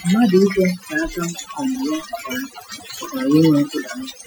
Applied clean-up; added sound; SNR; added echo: classical method Wiener filter.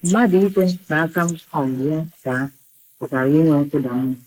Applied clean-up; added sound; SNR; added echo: neural mask model Resemble Enhance denoiser.